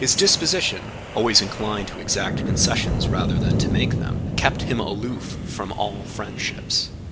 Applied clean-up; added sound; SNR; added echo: none; Wind; 1 dB; none.